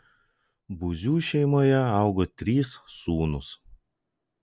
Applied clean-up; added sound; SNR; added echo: none; none; none; none.